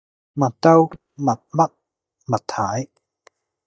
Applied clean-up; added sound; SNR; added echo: neural mask model DeepFilterNet 3.